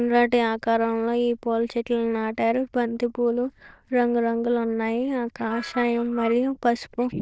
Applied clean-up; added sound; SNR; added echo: neural diffusion model UNIVERSE++.